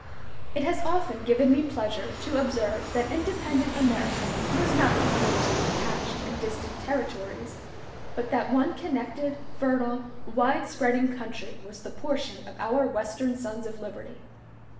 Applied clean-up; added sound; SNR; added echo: none; Fixed-wing aircraft, airplane; 6 dB; reverberation time 0.8 s.